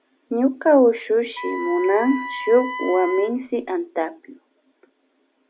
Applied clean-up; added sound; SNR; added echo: none; Wind instrument, woodwind instrument; 10 dB; none.